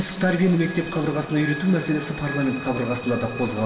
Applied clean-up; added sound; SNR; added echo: none; Motor vehicle (road); 17 dB; reverberation time 2.5 s.